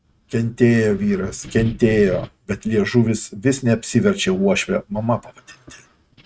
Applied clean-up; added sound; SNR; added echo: neural mask model RNNoise.